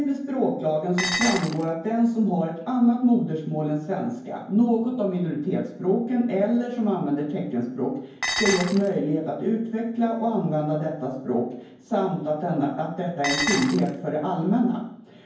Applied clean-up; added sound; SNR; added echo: none; Dishes, pots, and pans; 4 dB; reverberation time 0.9 s.